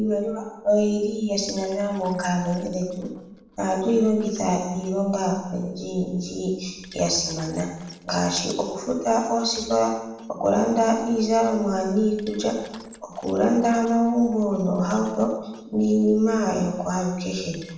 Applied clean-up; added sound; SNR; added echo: neural separator model SepFormer DNS4.